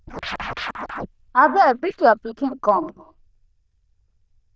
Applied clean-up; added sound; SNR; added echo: neural diffusion model UNIVERSE++.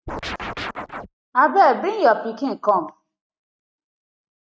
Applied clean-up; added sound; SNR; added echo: neural mask model RNNoise.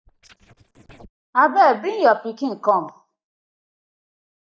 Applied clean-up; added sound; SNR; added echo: neural mask model DeepFilterNet 3.